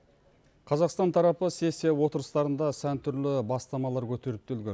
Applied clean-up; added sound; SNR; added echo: none; none; none; none.